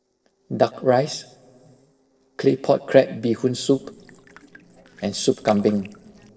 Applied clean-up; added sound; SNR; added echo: neural separator model SepFormer DNS4.